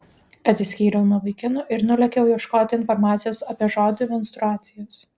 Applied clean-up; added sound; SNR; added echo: none; none; none; none.